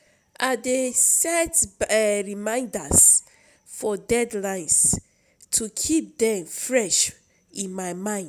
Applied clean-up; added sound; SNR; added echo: none; none; none; none.